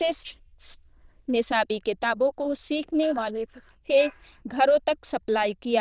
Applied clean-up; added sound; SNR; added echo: neural diffusion model UNIVERSE++.